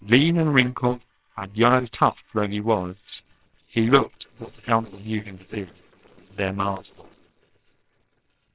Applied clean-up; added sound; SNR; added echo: neural separator model SepFormer WHAMR!.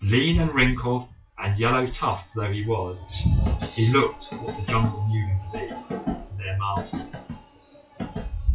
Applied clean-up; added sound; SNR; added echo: classical method WPE with log-MMSE.